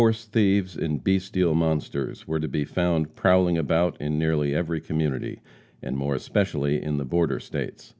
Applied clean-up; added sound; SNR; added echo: none; none; none; none.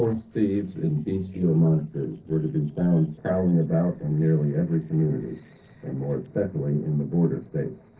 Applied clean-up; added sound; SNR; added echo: neural separator model SepFormer DNS4.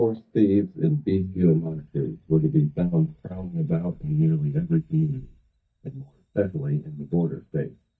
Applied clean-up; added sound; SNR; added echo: neural mask model DeepFilterNet 3.